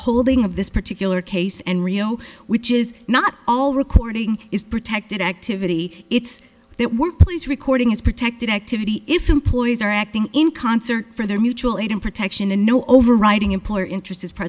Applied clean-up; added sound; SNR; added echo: none; none; none; none.